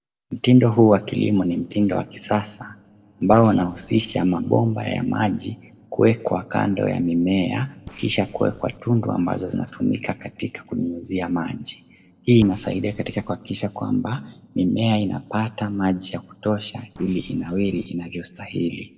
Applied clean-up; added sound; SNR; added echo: neural separator model SepFormer DNS4.